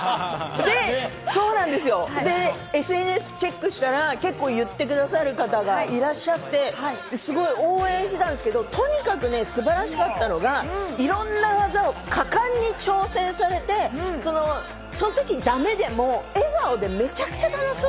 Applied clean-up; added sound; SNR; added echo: none; none; none; none.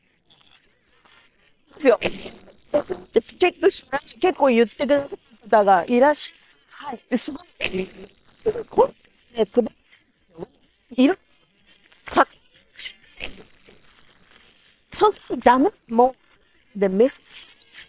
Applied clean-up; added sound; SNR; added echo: neural separator model SepFormer WHAM!.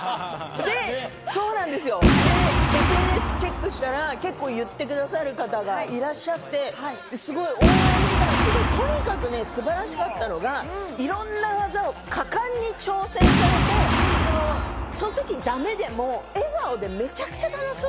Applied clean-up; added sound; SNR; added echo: none; Boom; -2 dB; none.